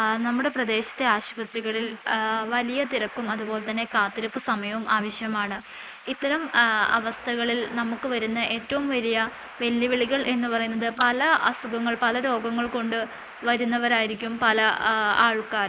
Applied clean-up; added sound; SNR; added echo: neural mask model Resemble Enhance denoiser.